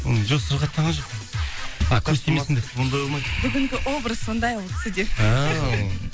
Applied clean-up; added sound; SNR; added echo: none; Meow / Purr; 8 dB; none.